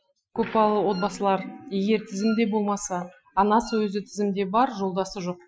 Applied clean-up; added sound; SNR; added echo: classical method Wiener filter.